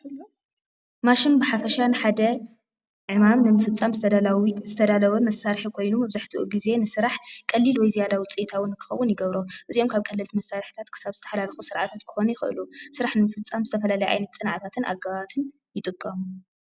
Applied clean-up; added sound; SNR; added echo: none; none; none; none.